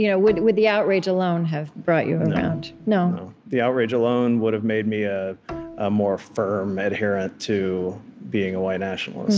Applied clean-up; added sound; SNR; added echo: none; Bowed string instrument; 18 dB; none.